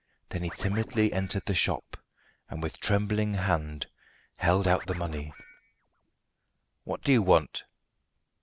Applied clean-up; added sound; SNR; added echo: none; Scratching (performance technique); 16 dB; none.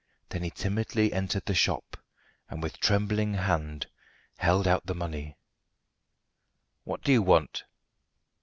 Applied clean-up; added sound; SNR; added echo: none; none; none; none.